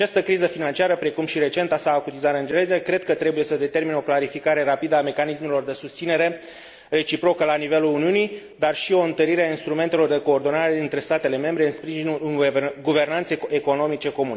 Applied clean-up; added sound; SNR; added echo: none; none; none; none.